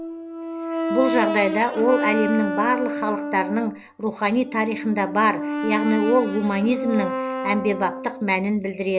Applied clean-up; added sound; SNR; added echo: none; Brass instrument; 5 dB; none.